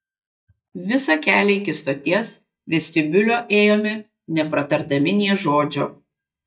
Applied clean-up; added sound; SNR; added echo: neural mask model DeepFilterNet 3.